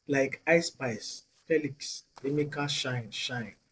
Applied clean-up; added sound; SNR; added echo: neural separator model SepFormer DNS4.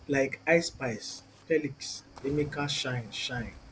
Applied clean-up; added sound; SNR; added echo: none; Cricket / Waves, surf; 20 dB; none.